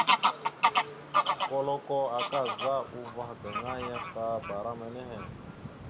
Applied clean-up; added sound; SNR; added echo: none; Bird vocalization, bird call, bird song / Fowl; -3 dB; none.